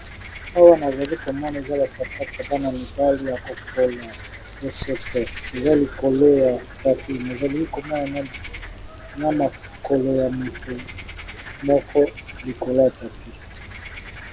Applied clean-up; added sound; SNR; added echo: none; Frog; 14 dB; none.